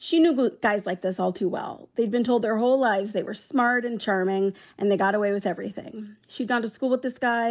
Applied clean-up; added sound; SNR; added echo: none; none; none; none.